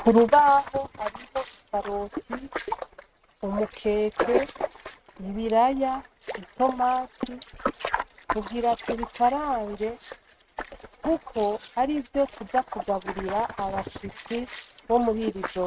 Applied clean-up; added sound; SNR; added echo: neural mask model RNNoise.